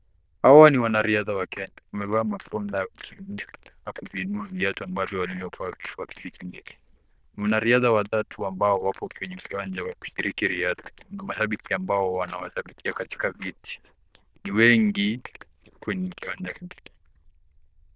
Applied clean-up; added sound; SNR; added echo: neural diffusion model UNIVERSE++.